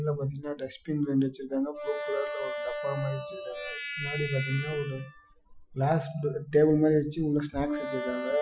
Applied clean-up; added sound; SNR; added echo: classical method Wiener filter.